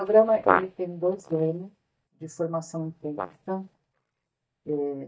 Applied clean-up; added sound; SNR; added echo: neural mask model DeepFilterNet 3.